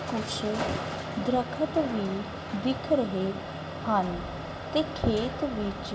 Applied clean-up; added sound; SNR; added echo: none; Crushing; 15 dB; reverberation time 0.3 s.